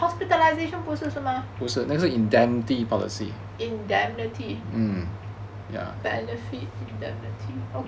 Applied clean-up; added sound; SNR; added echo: none; none; none; none.